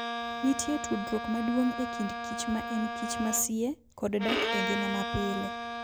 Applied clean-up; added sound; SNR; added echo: none; Bowed string instrument; 3 dB; none.